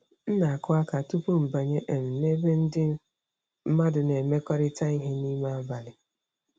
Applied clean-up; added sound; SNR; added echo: none; none; none; none.